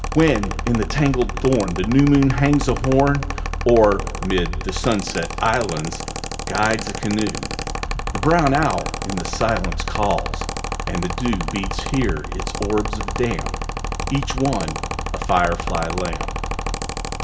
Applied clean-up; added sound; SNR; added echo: none; Mechanical fan; 4 dB; reverberation time 1.5 s.